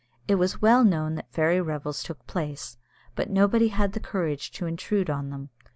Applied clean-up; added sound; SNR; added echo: none; none; none; none.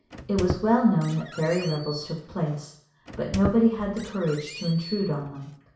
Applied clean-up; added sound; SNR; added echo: none; Squeak; 11 dB; reverberation time 0.6 s.